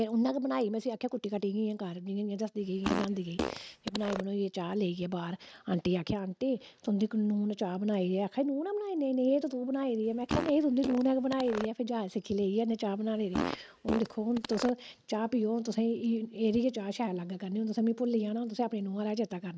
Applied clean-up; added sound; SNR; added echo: neural mask model RNNoise.